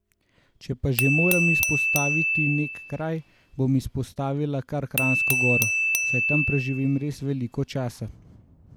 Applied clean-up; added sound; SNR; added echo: none; Glass / Bell; 0 dB; none.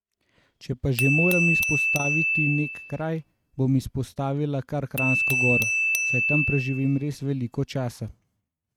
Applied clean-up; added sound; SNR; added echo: neural mask model RNNoise.